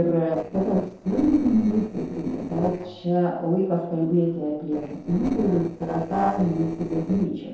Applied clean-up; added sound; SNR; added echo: neural separator model SepFormer DNS4.